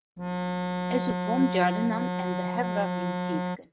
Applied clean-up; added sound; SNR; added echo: neural mask model RNNoise.